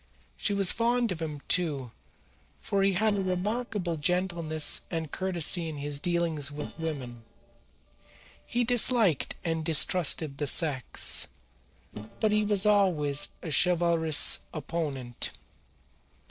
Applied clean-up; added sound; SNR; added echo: neural separator model SepFormer DNS4.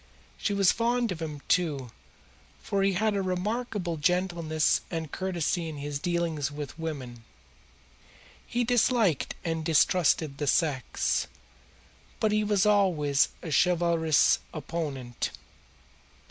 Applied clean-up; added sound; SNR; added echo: none; none; none; none.